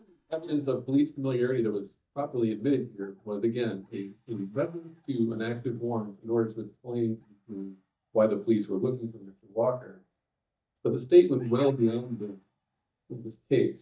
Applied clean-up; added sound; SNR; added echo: neural mask model DeepFilterNet 3.